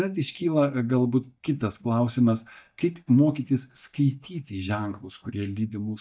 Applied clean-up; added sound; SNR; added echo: neural mask model DeepFilterNet 3.